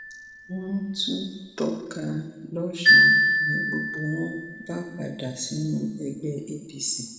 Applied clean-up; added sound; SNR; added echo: none; Marimba, xylophone; -5 dB; reverberation time 1.2 s.